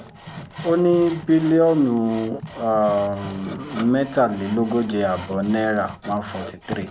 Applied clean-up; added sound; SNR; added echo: none; Sawing + Typing; 16 dB; none.